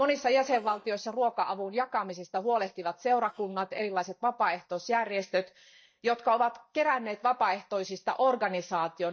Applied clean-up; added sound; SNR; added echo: neural mask model DeepFilterNet 3.